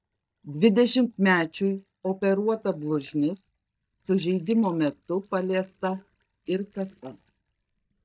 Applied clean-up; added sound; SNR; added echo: neural mask model DeepFilterNet 3.